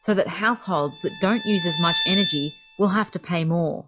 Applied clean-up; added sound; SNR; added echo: classical method log-MMSE.